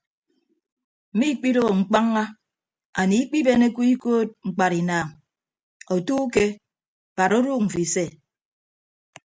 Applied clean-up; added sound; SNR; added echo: none; none; none; none.